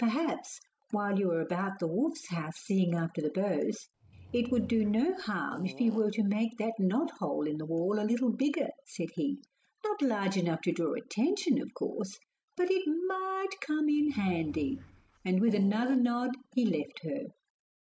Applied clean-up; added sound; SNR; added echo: none; Fart / Drawer open or close; 19 dB; none.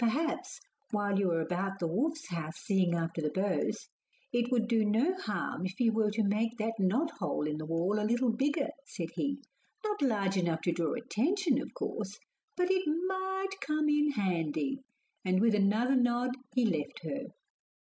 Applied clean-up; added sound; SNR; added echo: none; none; none; none.